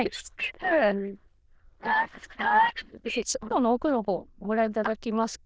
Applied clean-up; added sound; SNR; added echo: neural diffusion model UNIVERSE++.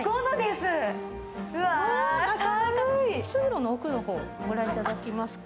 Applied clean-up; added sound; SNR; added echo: none; none; none; none.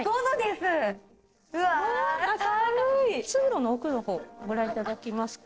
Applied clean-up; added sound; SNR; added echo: neural separator model SepFormer DNS4.